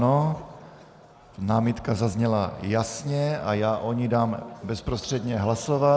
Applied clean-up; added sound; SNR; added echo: none; none; none; none.